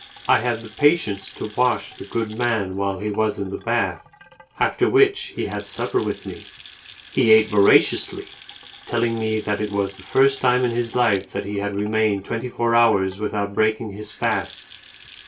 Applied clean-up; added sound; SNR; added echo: none; Sink (filling or washing) / Water tap, faucet / Splash, splatter; 16 dB; reverberation time 0.2 s.